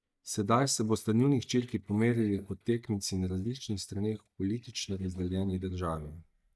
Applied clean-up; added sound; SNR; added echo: neural mask model DeepFilterNet 3.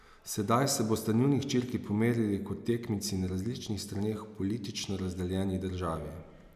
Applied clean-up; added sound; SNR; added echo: none; none; none; none.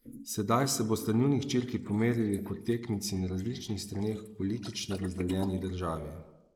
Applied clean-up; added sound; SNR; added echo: neural mask model Resemble Enhance denoiser.